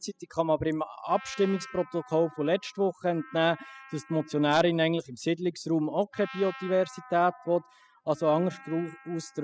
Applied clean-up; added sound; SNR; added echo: classical method spectral subtraction.